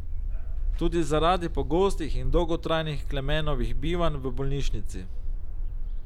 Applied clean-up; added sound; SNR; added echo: none; Bark; -3 dB; none.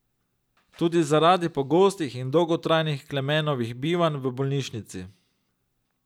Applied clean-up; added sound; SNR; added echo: none; none; none; none.